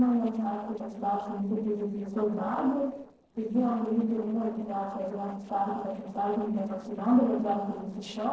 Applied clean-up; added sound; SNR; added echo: neural separator model SepFormer DNS4.